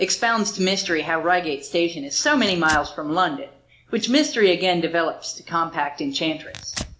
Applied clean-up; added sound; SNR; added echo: none; Tearing; 19 dB; reverberation time 0.4 s.